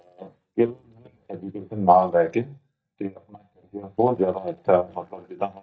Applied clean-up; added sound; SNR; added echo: neural mask model DeepFilterNet 3.